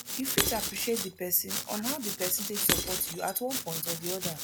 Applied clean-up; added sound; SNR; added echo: none; Domestic sounds, home sounds + Shatter / Crushing; 0 dB; none.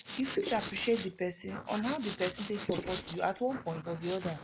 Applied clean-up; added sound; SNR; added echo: neural mask model Resemble Enhance denoiser.